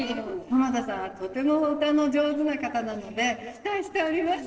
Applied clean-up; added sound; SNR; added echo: neural separator model SepFormer DNS4.